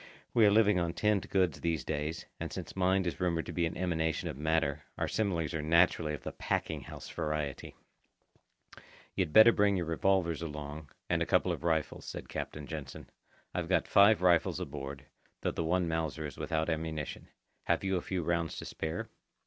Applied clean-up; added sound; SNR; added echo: none; none; none; none.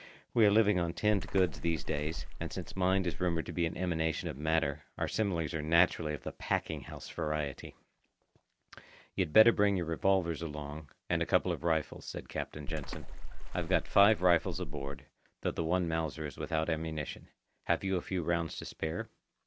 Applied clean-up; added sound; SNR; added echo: none; Water / Splash, splatter; 1 dB; none.